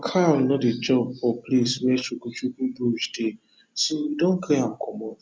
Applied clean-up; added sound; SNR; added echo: none; none; none; none.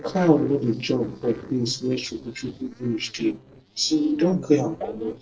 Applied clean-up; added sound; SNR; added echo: neural separator model SepFormer DNS4.